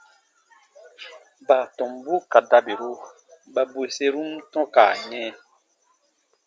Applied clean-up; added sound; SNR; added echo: none; none; none; none.